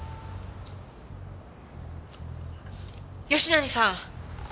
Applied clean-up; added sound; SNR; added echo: none; Bass guitar; 11 dB; none.